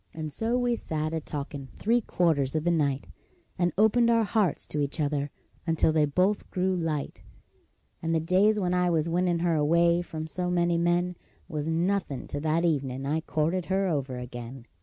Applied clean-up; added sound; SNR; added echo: none; none; none; none.